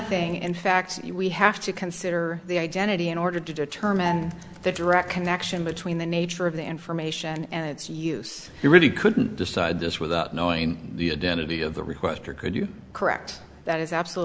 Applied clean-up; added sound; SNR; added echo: none; Bowed string instrument; 13 dB; none.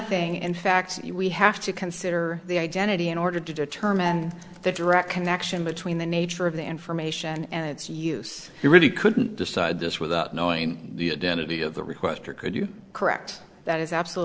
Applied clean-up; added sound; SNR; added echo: neural separator model SepFormer DNS4.